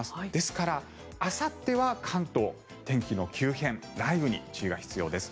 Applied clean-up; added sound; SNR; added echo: none; none; none; none.